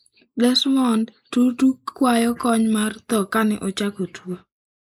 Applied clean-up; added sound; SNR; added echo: neural mask model Resemble Enhance denoiser.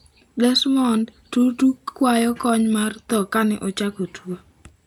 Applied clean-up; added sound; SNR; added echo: none; none; none; none.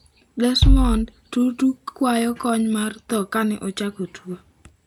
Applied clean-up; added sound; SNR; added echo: none; Bass drum; -1 dB; none.